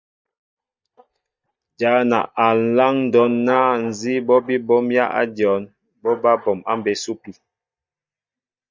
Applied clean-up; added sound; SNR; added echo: neural mask model DeepFilterNet 3.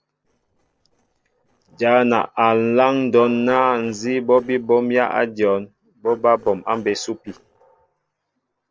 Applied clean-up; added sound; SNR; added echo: neural separator model SepFormer DNS4.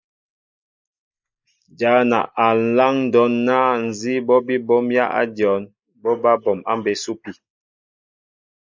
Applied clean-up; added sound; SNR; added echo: neural mask model Resemble Enhance denoiser.